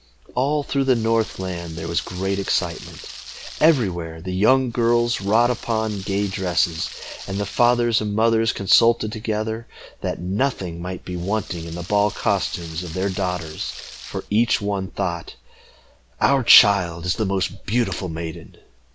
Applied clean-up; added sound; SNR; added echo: none; Rain; 16 dB; none.